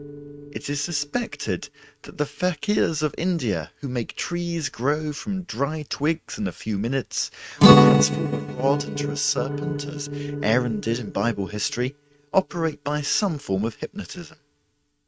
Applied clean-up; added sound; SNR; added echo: neural mask model RNNoise.